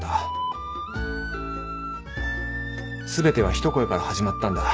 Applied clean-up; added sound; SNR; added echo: none; none; none; none.